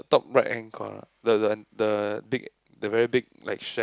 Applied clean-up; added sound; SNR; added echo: none; none; none; none.